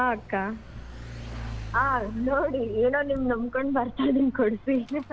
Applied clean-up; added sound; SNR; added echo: none; Mechanisms / Bicycle; 13 dB; none.